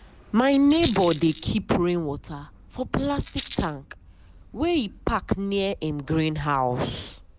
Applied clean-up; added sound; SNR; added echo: none; Rattle; 19 dB; none.